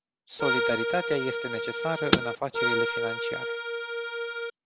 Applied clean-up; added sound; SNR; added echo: none; Accordion + Car; -4 dB; none.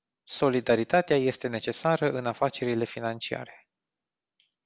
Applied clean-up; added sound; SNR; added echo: none; none; none; none.